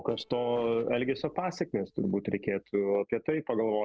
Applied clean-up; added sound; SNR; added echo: neural separator model SepFormer DNS4.